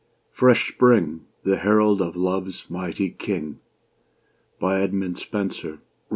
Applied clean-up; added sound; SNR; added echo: none; none; none; none.